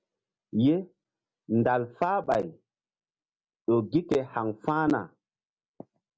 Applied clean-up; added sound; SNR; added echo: none; none; none; none.